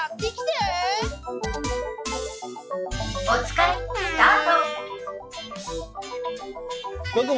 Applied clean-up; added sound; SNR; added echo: classical method log-MMSE.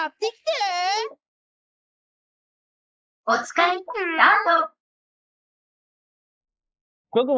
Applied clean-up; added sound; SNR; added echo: neural mask model Resemble Enhance denoiser.